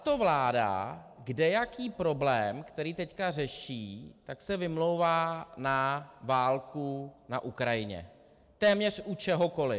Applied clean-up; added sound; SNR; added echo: none; none; none; none.